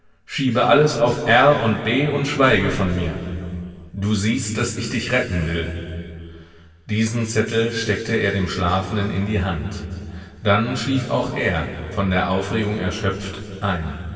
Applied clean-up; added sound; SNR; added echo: none; none; none; reverberation time 2.6 s.